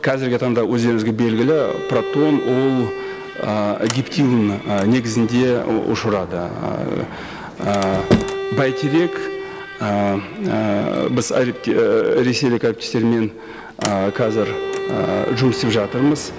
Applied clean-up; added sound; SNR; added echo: none; Sliding door + Bowed string instrument; 9 dB; none.